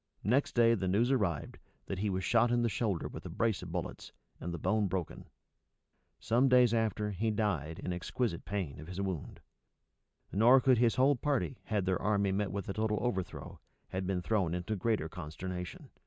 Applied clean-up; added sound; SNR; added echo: none; none; none; none.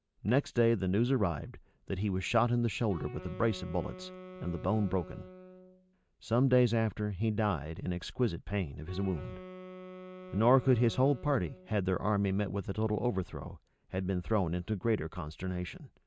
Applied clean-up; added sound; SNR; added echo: none; Wind instrument, woodwind instrument; 16 dB; none.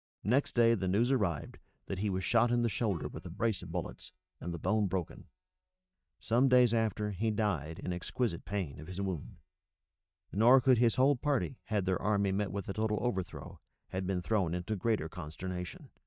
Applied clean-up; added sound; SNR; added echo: neural mask model DeepFilterNet 3.